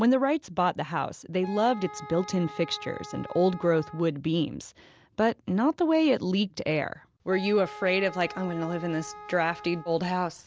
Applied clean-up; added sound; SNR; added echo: none; Wind instrument, woodwind instrument; 16 dB; none.